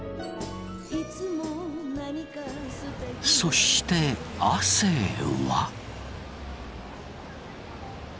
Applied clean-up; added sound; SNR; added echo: none; none; none; none.